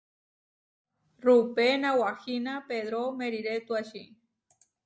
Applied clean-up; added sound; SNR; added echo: none; none; none; none.